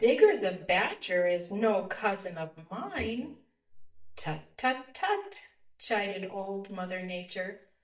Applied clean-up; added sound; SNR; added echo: neural mask model DeepFilterNet 3.